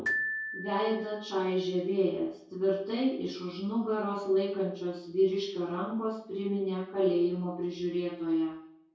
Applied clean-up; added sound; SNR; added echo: none; Glockenspiel; 9 dB; reverberation time 0.6 s.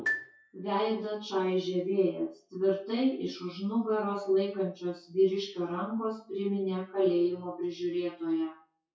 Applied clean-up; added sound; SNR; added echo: classical method WPE with log-MMSE.